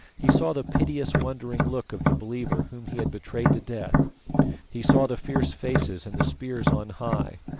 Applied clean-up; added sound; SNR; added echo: none; Tap; -5 dB; none.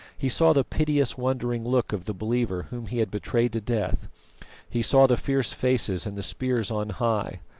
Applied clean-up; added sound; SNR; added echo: none; none; none; none.